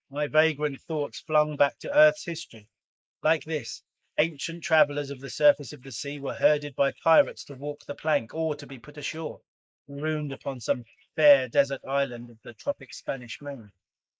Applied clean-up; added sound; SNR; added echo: neural mask model Resemble Enhance denoiser.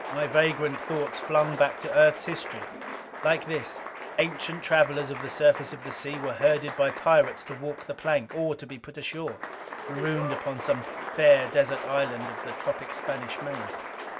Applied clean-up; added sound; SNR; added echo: none; Applause; 10 dB; none.